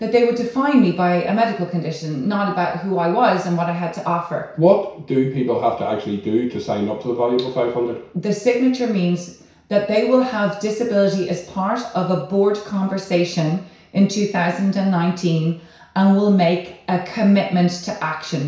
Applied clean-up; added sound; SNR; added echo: none; none; none; reverberation time 0.6 s.